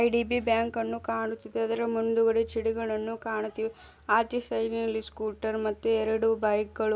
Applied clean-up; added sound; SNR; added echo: none; none; none; none.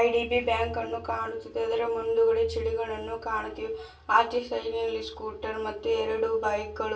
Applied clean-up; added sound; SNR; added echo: none; none; none; reverberation time 0.3 s.